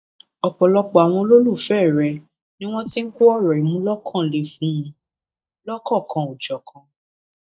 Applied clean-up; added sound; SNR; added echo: neural mask model DeepFilterNet 3.